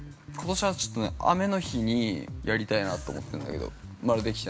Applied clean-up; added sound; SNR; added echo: none; Bass guitar; 11 dB; none.